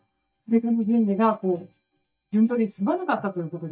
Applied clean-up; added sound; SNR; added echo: neural mask model DeepFilterNet 3.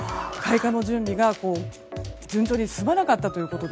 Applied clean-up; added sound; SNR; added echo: none; none; none; none.